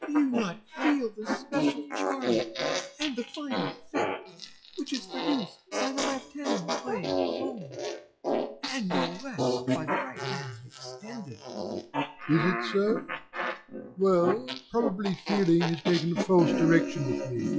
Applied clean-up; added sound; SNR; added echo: classical method log-MMSE.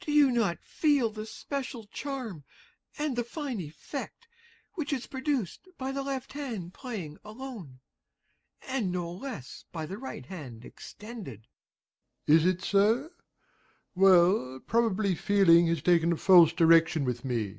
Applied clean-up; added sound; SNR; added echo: none; none; none; none.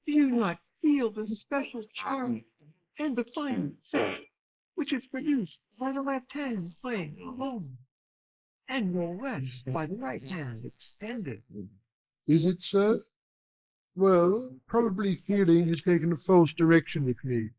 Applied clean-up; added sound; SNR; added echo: neural mask model Resemble Enhance denoiser.